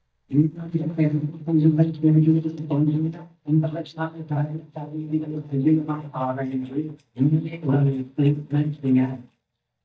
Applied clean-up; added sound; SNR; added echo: neural mask model DeepFilterNet 3.